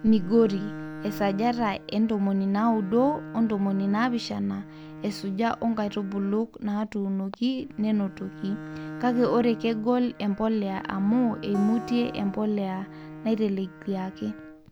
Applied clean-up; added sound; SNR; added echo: none; Bowed string instrument + Acoustic guitar; 14 dB; none.